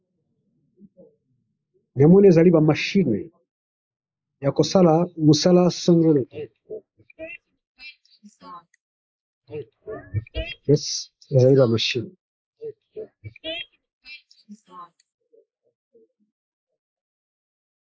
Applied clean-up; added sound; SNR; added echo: neural mask model Resemble Enhance denoiser.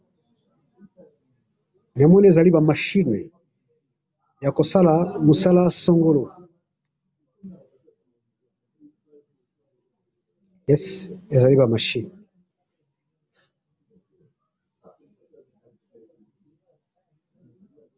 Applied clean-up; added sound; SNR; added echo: none; none; none; none.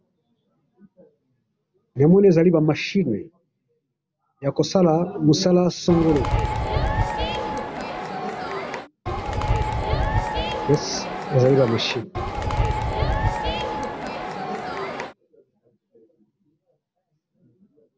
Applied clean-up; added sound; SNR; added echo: none; Crowd; 1 dB; none.